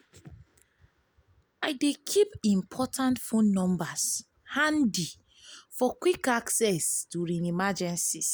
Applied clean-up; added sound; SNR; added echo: none; none; none; none.